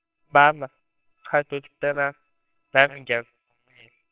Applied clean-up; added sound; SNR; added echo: neural separator model SepFormer WHAMR!.